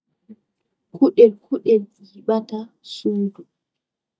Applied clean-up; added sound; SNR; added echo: neural mask model DeepFilterNet 3.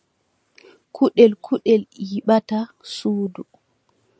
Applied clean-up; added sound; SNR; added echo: none; none; none; none.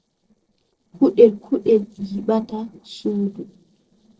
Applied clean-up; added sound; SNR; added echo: neural separator model SepFormer DNS4.